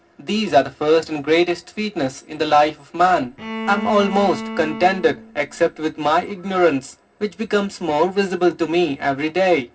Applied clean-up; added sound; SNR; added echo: none; Bowed string instrument; 10 dB; reverberation time 0.4 s.